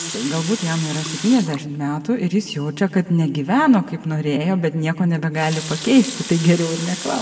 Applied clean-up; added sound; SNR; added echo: none; Water tap, faucet; 14 dB; reverberation time 1.1 s.